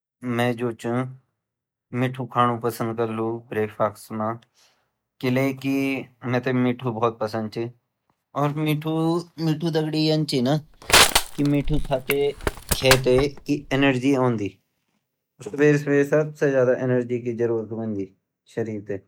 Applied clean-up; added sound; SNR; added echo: none; Crushing; 0 dB; none.